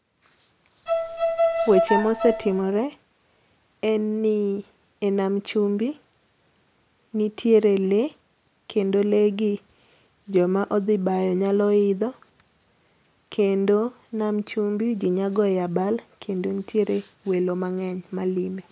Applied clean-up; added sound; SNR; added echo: none; Bowed string instrument; 0 dB; none.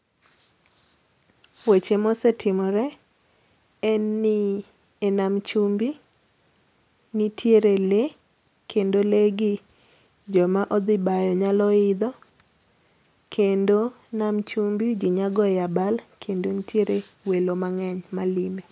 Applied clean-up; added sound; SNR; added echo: none; none; none; none.